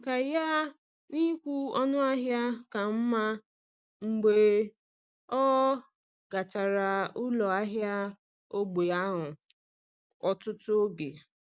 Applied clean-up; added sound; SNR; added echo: none; none; none; none.